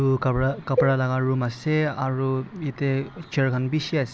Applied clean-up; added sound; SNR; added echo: none; Cowbell; 8 dB; none.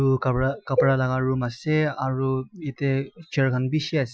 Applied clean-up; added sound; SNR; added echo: classical method Wiener filter.